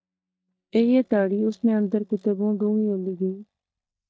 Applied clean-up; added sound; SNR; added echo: neural mask model DeepFilterNet 3.